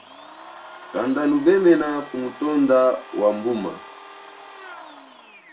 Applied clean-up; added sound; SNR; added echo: none; Domestic sounds, home sounds; 18 dB; reverberation time 0.2 s.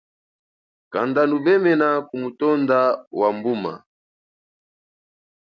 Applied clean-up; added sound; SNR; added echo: none; none; none; none.